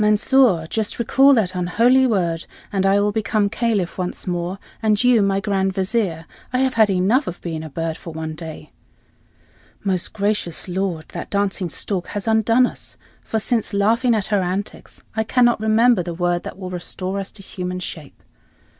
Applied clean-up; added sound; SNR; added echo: none; none; none; none.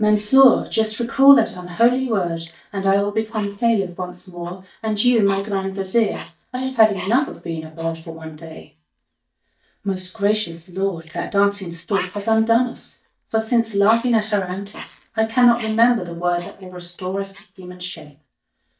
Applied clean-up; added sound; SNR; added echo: neural mask model DeepFilterNet 3.